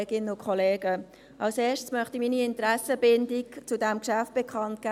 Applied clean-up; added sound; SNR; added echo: none; none; none; none.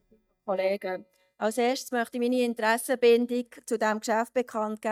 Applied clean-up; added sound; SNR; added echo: neural mask model DeepFilterNet 3.